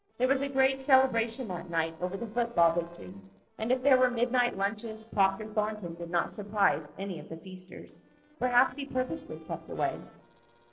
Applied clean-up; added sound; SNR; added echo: neural separator model SepFormer DNS4.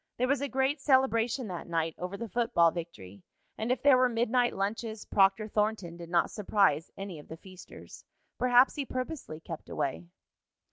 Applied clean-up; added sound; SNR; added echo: none; none; none; none.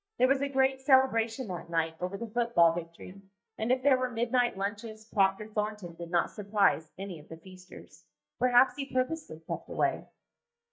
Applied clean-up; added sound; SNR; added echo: neural mask model DeepFilterNet 3.